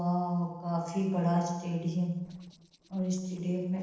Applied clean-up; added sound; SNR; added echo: neural separator model SepFormer DNS4.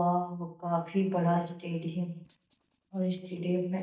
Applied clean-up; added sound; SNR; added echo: neural mask model DeepFilterNet 3.